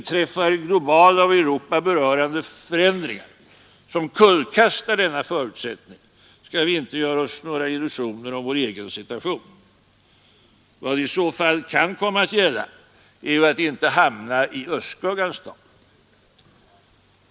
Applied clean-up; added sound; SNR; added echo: none; none; none; none.